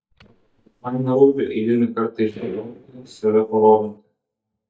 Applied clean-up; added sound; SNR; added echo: neural mask model DeepFilterNet 3.